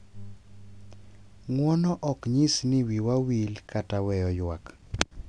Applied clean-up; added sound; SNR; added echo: none; none; none; none.